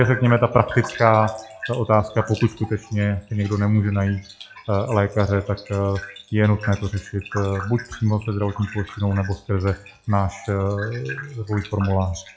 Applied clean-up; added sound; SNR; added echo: classical method log-MMSE.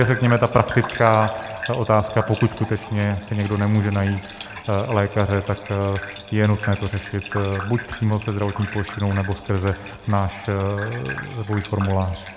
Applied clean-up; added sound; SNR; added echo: none; Bathtub (filling or washing) / Gurgling; 14 dB; none.